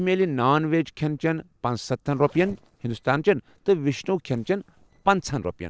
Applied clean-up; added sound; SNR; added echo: neural separator model SepFormer DNS4.